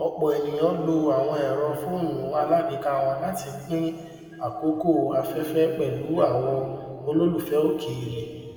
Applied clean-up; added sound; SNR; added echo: none; none; none; reverberation time 2.6 s.